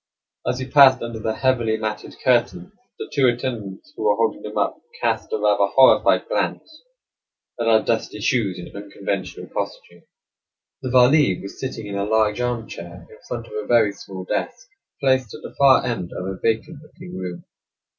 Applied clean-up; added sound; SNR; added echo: none; none; none; none.